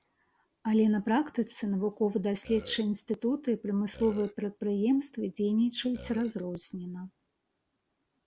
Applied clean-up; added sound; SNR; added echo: none; Burping, eructation; 15 dB; none.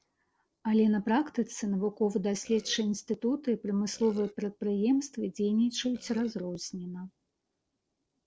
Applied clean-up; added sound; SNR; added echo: neural separator model SepFormer DNS4.